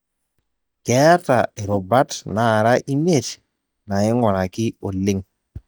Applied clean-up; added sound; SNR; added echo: neural mask model DeepFilterNet 3.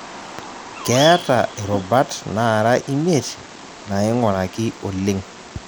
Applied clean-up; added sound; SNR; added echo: none; Bird vocalization, bird call, bird song; 13 dB; none.